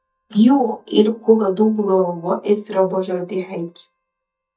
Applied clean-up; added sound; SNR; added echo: neural mask model DeepFilterNet 3.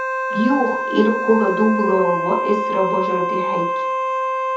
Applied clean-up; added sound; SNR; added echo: none; Wind instrument, woodwind instrument; 1 dB; reverberation time 0.7 s.